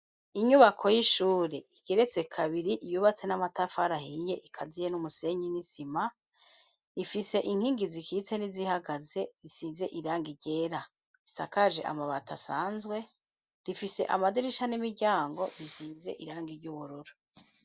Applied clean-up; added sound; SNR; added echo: neural mask model DeepFilterNet 3.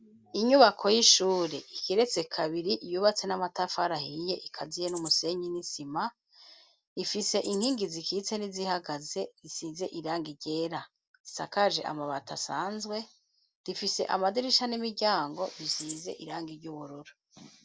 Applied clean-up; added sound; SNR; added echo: none; Rattle (instrument); 14 dB; none.